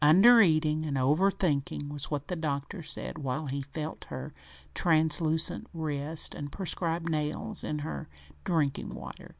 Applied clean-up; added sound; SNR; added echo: none; none; none; none.